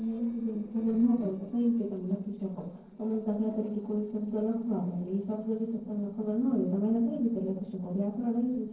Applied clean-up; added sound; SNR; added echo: neural separator model SepFormer DNS4.